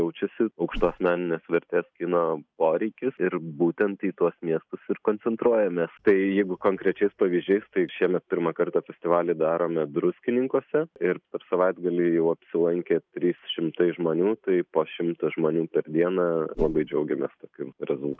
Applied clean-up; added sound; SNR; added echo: neural mask model RNNoise.